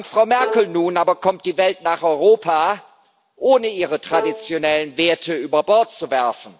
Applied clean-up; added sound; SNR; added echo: none; Bowed string instrument; 12 dB; none.